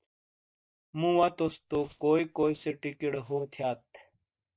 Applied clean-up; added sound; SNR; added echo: neural mask model DeepFilterNet 3.